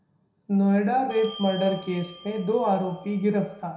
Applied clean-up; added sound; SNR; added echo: none; Bell; 17 dB; reverberation time 0.6 s.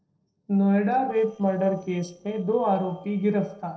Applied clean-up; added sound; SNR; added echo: neural separator model SepFormer DNS4.